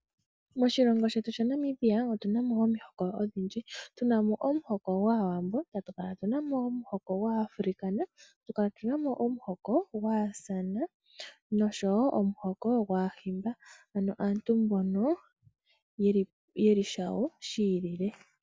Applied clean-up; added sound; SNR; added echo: none; none; none; none.